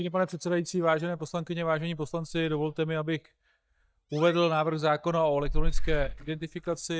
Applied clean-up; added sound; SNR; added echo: neural mask model DeepFilterNet 3.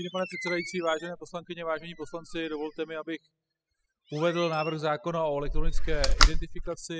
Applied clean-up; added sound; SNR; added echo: classical method spectral subtraction.